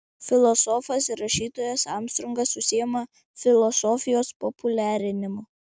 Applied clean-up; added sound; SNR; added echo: none; none; none; none.